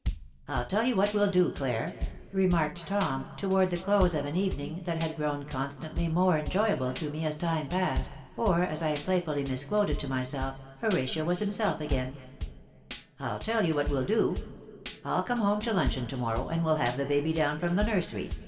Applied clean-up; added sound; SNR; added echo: none; Tambourine / Drum / Drum kit; 9 dB; reverberation time 2.8 s.